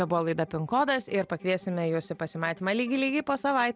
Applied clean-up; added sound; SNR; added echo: none; none; none; none.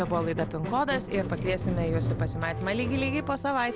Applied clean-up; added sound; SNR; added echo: none; Squeak + Keys jangling; 3 dB; none.